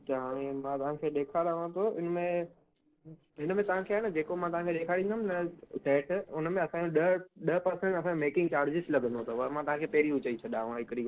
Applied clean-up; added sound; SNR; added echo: neural separator model SepFormer DNS4.